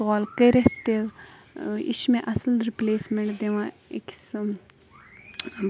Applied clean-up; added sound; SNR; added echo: none; none; none; none.